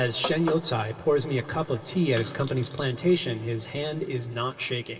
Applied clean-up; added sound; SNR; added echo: none; none; none; reverberation time 2.9 s.